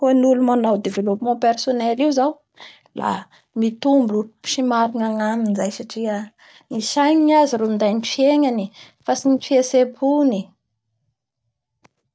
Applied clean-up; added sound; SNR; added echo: none; none; none; none.